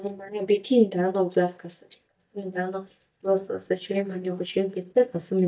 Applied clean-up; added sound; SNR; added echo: neural mask model DeepFilterNet 3.